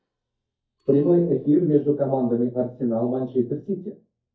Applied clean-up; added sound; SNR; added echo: neural mask model DeepFilterNet 3.